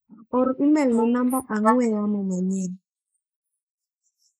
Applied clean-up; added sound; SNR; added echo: neural mask model Resemble Enhance denoiser.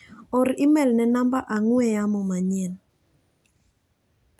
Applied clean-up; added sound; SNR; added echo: none; none; none; none.